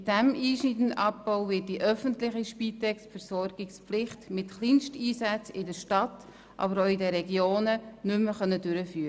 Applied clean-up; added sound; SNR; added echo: none; none; none; none.